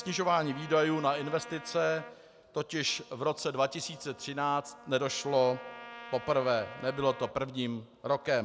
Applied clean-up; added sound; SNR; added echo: none; Trumpet; 18 dB; none.